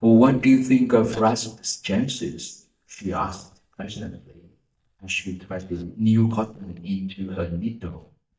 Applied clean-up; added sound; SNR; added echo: neural mask model DeepFilterNet 3.